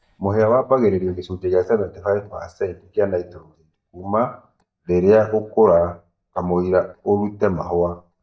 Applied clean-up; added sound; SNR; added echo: neural mask model DeepFilterNet 3.